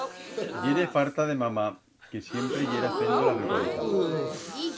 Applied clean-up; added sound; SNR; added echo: none; Crowd / Gasp; 0 dB; none.